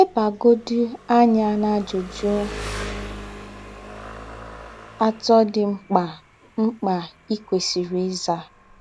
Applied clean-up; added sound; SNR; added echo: none; Engine; 16 dB; none.